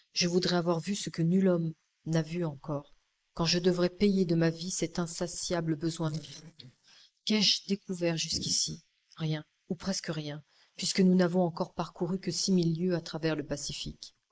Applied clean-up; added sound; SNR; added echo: neural mask model Resemble Enhance denoiser.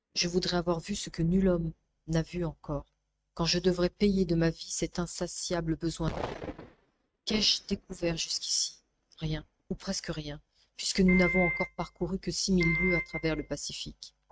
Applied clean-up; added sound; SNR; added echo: neural mask model RNNoise.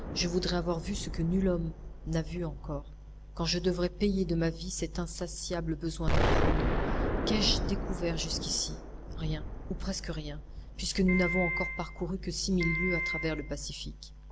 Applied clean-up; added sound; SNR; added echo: none; Piano + Explosion; 2 dB; none.